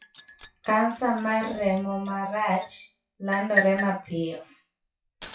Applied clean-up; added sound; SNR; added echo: classical method WPE with log-MMSE.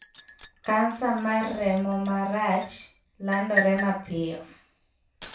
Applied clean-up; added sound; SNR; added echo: none; Liquid; 9 dB; reverberation time 0.3 s.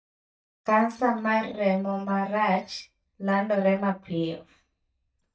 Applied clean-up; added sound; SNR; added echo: neural mask model DeepFilterNet 3.